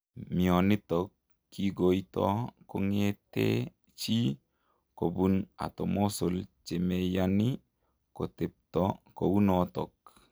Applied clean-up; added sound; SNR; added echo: none; none; none; none.